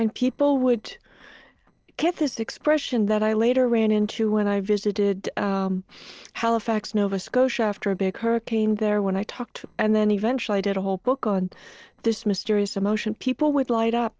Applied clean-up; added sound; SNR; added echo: neural separator model SepFormer DNS4.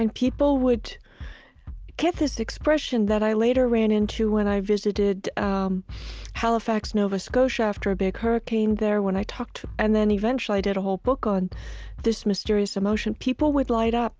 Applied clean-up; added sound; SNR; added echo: none; Bass drum; 15 dB; none.